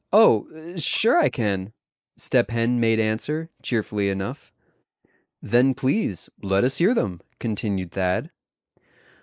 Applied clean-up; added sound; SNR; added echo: neural mask model Resemble Enhance denoiser.